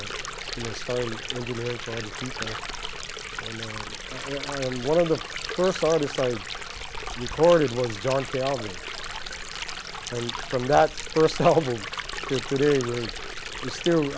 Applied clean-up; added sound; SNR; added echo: none; Stream; 8 dB; none.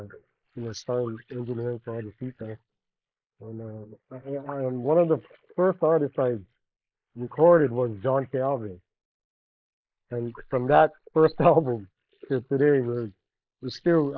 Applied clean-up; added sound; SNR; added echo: neural mask model Resemble Enhance denoiser.